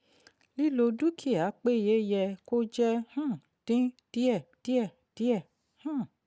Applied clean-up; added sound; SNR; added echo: none; none; none; none.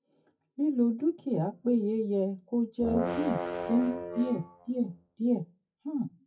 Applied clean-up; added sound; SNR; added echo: classical method WPE with log-MMSE.